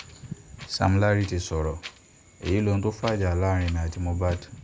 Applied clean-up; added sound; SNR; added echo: none; Wind; 18 dB; none.